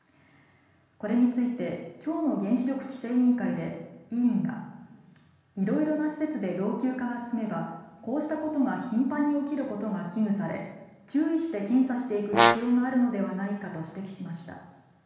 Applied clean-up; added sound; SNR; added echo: none; Brass instrument; -3 dB; reverberation time 1.1 s.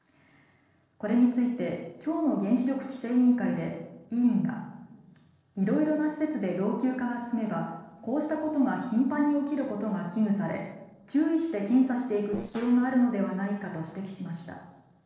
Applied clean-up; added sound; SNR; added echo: neural separator model SepFormer DNS4.